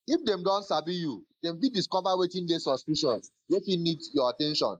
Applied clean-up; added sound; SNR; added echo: neural mask model Resemble Enhance denoiser.